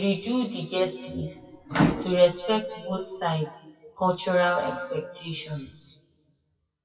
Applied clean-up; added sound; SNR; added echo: classical method WPE with log-MMSE.